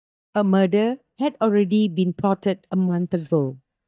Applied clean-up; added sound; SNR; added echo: neural mask model DeepFilterNet 3.